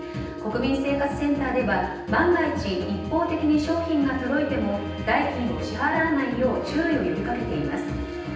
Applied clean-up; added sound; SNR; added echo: none; Trumpet; 17 dB; reverberation time 0.9 s.